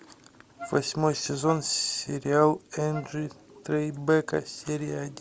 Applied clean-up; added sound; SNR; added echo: none; Wind instrument, woodwind instrument; 17 dB; none.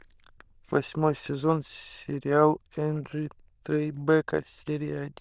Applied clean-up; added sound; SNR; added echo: neural diffusion model UNIVERSE++.